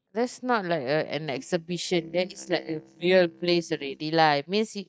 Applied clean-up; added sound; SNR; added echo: neural mask model DeepFilterNet 3.